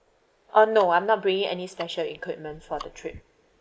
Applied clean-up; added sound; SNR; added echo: neural mask model Resemble Enhance denoiser.